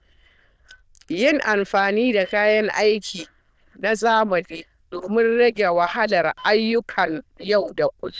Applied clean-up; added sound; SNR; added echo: neural diffusion model UNIVERSE++.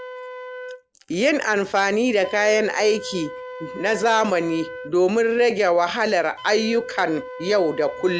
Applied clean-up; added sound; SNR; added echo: none; Wind instrument, woodwind instrument; 15 dB; none.